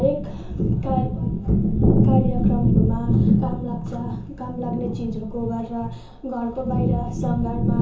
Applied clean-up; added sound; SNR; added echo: none; none; none; reverberation time 0.6 s.